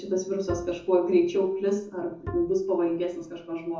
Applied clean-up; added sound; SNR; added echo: none; Bowed string instrument; 14 dB; reverberation time 0.6 s.